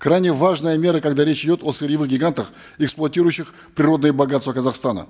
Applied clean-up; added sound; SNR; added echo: none; none; none; none.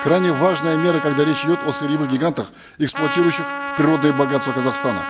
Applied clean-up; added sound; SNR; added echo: none; Trumpet; 7 dB; none.